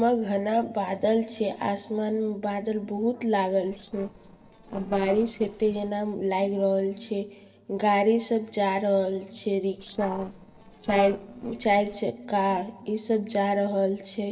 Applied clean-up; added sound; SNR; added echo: neural separator model SepFormer DNS4.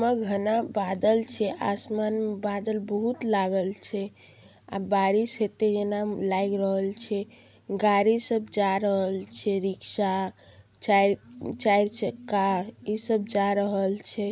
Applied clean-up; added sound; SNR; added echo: none; none; none; none.